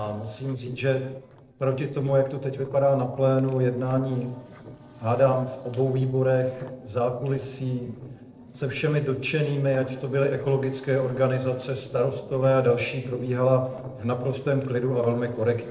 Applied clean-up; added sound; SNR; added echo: neural separator model SepFormer DNS4.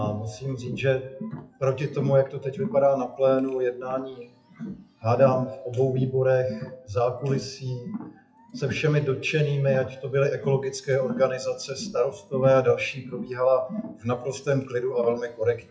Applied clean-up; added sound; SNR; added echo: classical method WPE with log-MMSE.